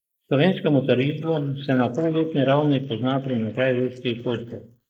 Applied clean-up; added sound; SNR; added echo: neural mask model Resemble Enhance denoiser.